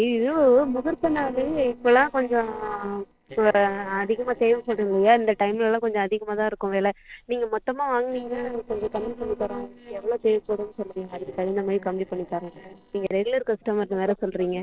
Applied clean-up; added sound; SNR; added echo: neural separator model SepFormer DNS4.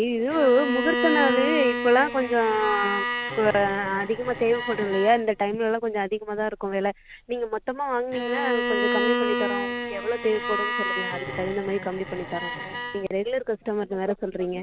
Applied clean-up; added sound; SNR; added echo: none; Bowed string instrument; 5 dB; none.